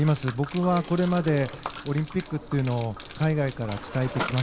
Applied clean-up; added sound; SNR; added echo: none; Gurgling / Liquid + Mechanisms; 10 dB; none.